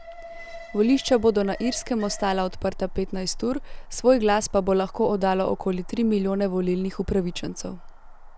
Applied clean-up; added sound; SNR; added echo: none; Alarm; 13 dB; none.